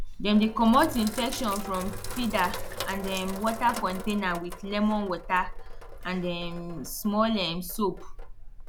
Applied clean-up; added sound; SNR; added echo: none; Sink (filling or washing); 8 dB; none.